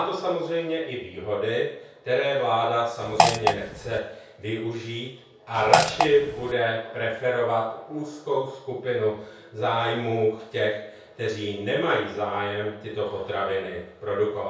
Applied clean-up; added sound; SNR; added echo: none; Fart; -3 dB; reverberation time 0.6 s.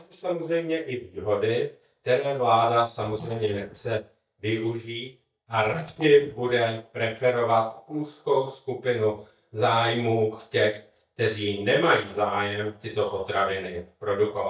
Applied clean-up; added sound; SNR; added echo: neural mask model DeepFilterNet 3.